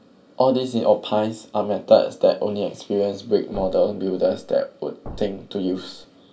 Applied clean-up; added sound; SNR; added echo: none; Thump, thud; 17 dB; reverberation time 0.2 s.